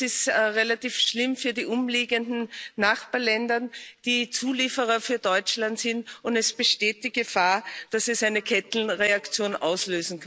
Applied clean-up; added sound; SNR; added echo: none; none; none; none.